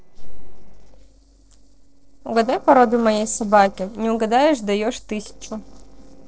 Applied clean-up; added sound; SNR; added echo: neural separator model SepFormer DNS4.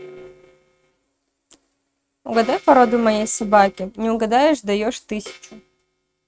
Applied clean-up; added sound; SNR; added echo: neural mask model RNNoise.